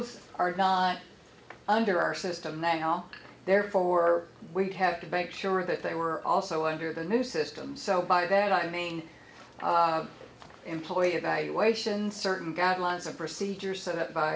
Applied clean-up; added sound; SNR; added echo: none; none; none; none.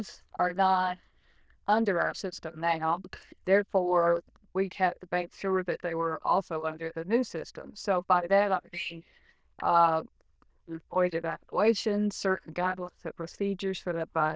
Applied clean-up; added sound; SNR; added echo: neural diffusion model UNIVERSE++.